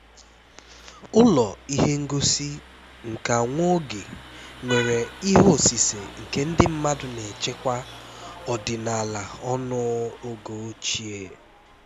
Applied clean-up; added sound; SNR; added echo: none; Vehicle horn, car horn, honking; 16 dB; none.